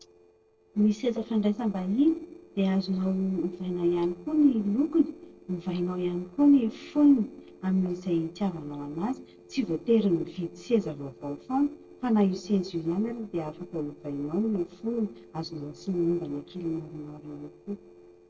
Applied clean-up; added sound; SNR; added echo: neural separator model SepFormer DNS4.